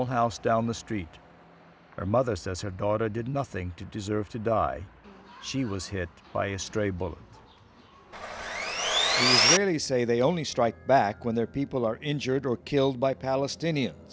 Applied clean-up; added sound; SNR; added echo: none; Sawing; -4 dB; none.